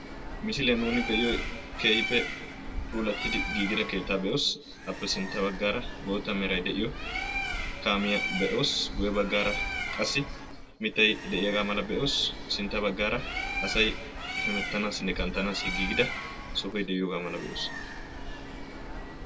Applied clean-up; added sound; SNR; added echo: none; Bird; 5 dB; reverberation time 1.7 s.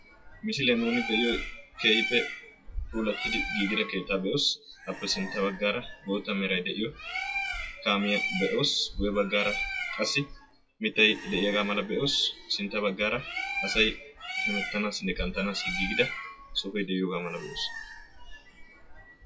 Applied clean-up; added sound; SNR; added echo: classical method WPE with log-MMSE.